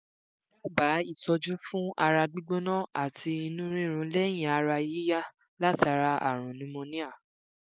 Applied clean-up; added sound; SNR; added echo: none; none; none; none.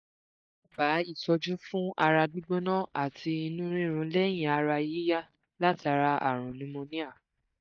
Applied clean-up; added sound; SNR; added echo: neural mask model DeepFilterNet 3.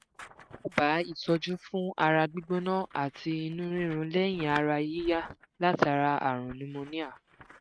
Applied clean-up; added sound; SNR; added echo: neural mask model RNNoise.